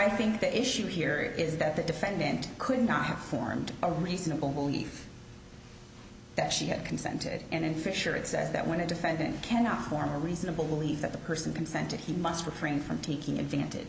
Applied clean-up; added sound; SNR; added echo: none; none; none; none.